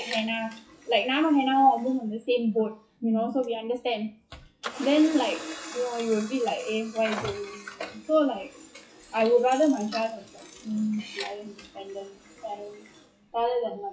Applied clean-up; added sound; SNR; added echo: classical method WPE with log-MMSE.